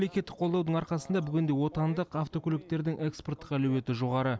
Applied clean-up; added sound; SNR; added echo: none; none; none; none.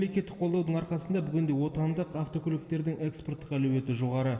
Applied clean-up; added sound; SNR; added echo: none; none; none; reverberation time 2.1 s.